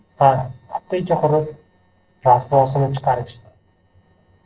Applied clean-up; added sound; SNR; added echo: neural separator model SepFormer DNS4.